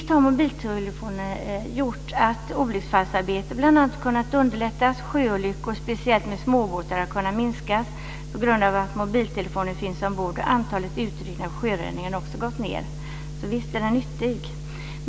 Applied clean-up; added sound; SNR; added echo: none; none; none; none.